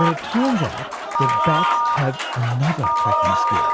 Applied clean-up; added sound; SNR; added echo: none; Applause / Crowd + Telephone; -3 dB; none.